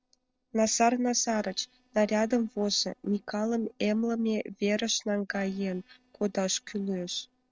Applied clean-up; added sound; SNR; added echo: neural separator model SepFormer DNS4.